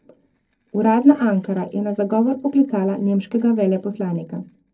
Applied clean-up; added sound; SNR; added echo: neural separator model SepFormer DNS4.